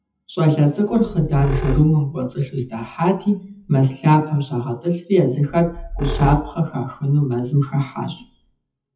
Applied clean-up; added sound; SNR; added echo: classical method WPE with log-MMSE.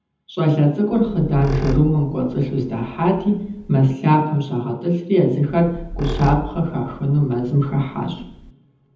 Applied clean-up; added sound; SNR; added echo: none; Squeak; 11 dB; reverberation time 0.8 s.